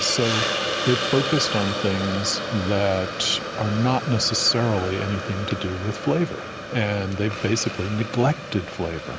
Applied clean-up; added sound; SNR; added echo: none; Hiss; 5 dB; none.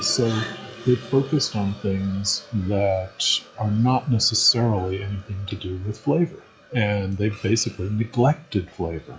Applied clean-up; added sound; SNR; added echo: classical method log-MMSE.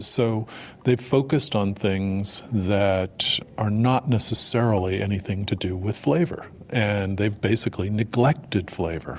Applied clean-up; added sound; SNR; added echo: none; none; none; none.